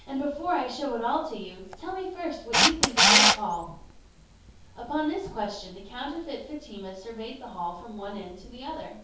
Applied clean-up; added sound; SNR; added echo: none; Camera; -4 dB; reverberation time 0.6 s.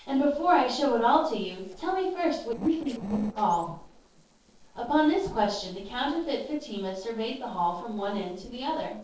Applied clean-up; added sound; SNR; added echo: neural separator model SepFormer DNS4.